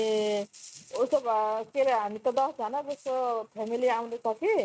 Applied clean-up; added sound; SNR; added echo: neural mask model RNNoise.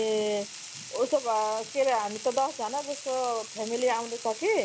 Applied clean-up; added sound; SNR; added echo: none; Frying (food); 13 dB; none.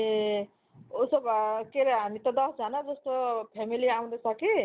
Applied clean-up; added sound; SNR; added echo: none; none; none; none.